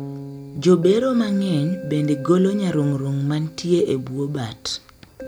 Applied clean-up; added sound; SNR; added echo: none; Bass guitar + Keyboard (musical); 15 dB; none.